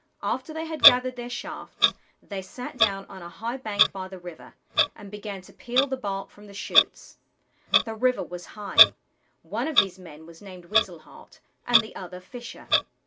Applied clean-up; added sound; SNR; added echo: none; Clock; -4 dB; reverberation time 0.2 s.